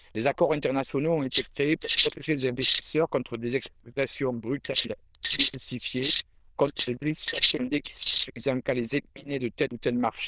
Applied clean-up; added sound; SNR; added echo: neural diffusion model UNIVERSE++.